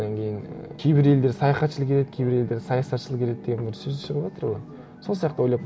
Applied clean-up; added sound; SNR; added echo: none; none; none; none.